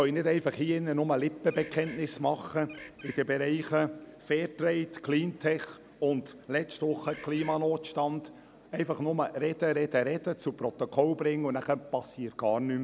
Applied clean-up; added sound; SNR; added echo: none; Bird; 17 dB; none.